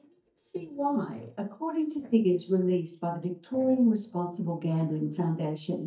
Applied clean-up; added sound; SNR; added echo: neural mask model DeepFilterNet 3.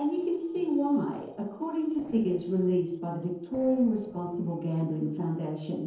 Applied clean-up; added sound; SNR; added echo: neural separator model SepFormer DNS4.